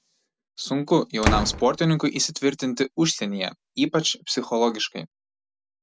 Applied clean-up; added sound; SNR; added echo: none; Slam; 6 dB; none.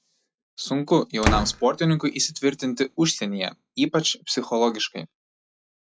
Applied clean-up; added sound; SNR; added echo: classical method log-MMSE.